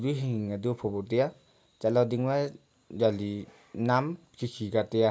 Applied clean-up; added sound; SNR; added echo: none; none; none; none.